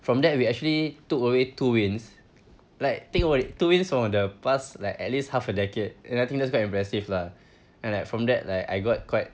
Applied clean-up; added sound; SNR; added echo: none; none; none; none.